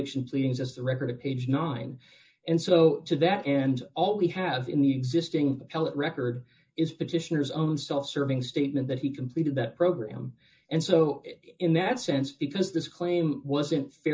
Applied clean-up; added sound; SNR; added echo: none; none; none; reverberation time 0.2 s.